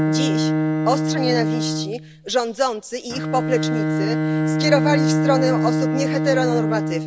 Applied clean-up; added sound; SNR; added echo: none; Bowed string instrument; -3 dB; none.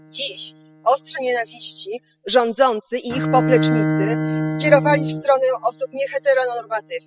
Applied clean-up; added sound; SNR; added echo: classical method spectral subtraction.